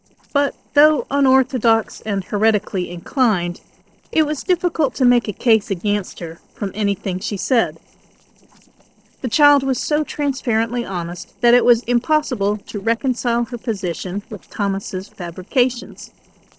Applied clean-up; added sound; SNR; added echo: neural separator model SepFormer DNS4.